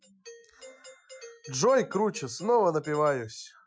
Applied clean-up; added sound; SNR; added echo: classical method Wiener filter.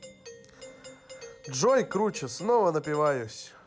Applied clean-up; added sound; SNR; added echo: none; Doorbell; 19 dB; none.